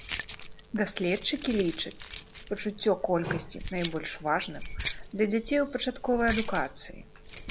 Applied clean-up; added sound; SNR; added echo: none; Keys jangling; 8 dB; none.